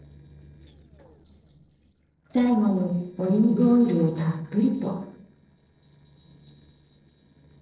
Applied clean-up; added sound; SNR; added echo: neural separator model SepFormer DNS4.